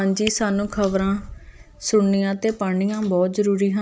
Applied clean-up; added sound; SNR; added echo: none; Fire; 19 dB; none.